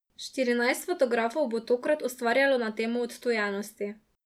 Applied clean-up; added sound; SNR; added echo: none; none; none; none.